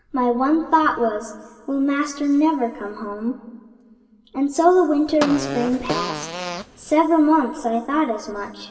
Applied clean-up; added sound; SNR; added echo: none; Fart; 7 dB; reverberation time 2.1 s.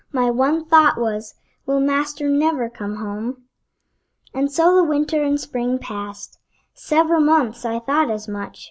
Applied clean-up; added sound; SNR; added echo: none; none; none; none.